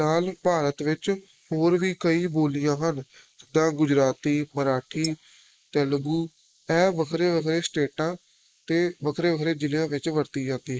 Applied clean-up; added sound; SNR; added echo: neural mask model Resemble Enhance denoiser.